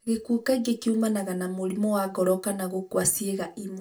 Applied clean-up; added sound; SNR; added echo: none; none; none; reverberation time 0.2 s.